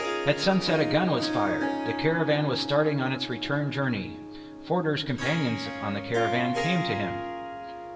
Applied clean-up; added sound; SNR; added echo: none; Harp; 5 dB; reverberation time 1.0 s.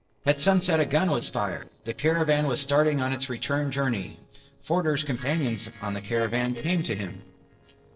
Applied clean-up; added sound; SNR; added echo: neural separator model SepFormer DNS4.